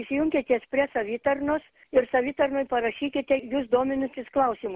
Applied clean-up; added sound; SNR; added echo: none; none; none; none.